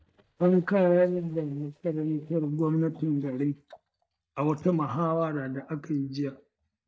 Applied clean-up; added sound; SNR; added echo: neural mask model DeepFilterNet 3.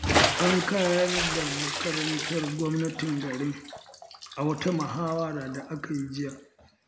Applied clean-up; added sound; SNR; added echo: none; Bathtub (filling or washing) / Splash, splatter; 2 dB; none.